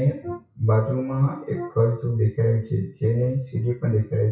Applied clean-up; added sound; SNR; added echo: classical method WPE with log-MMSE.